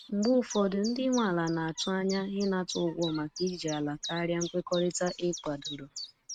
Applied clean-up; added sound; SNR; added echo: neural mask model RNNoise.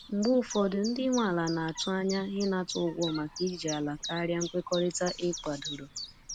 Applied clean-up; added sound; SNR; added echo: none; Chirp, tweet; 12 dB; none.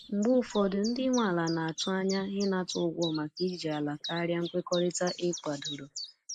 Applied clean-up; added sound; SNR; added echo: neural mask model Resemble Enhance denoiser.